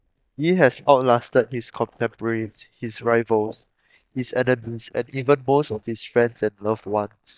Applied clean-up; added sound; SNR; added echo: neural mask model DeepFilterNet 3.